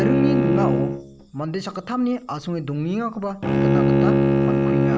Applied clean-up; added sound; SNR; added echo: none; Bowed string instrument; -4 dB; none.